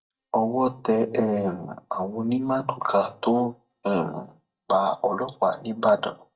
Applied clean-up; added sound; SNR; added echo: neural mask model DeepFilterNet 3.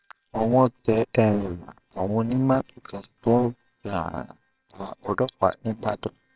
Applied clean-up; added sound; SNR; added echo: neural separator model SepFormer WHAMR!.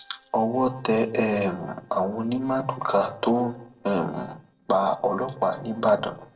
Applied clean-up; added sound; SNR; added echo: neural separator model SepFormer DNS4.